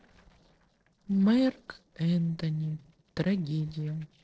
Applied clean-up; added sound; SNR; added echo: neural separator model SepFormer DNS4.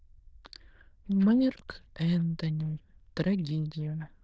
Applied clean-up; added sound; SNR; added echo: neural diffusion model UNIVERSE++.